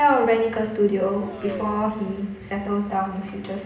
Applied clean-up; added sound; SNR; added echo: none; Race car, auto racing; 17 dB; reverberation time 0.8 s.